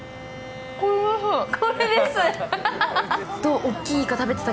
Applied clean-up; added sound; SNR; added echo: none; Bowed string instrument; 17 dB; none.